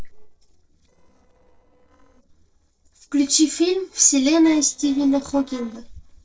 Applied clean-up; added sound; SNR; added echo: neural separator model SepFormer DNS4.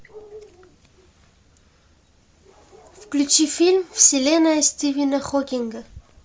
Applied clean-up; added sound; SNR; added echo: none; none; none; none.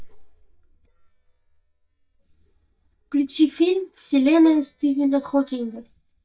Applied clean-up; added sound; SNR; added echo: neural mask model DeepFilterNet 3.